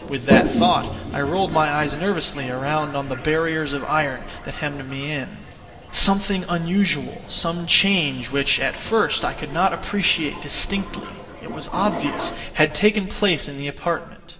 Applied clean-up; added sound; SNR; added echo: none; Toilet flush; 8 dB; reverberation time 1.3 s.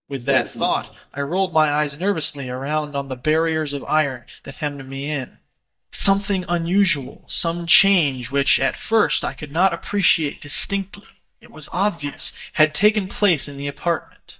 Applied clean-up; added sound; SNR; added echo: neural mask model DeepFilterNet 3.